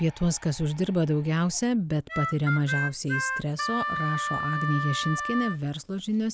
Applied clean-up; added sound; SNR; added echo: none; Harmonica; 4 dB; none.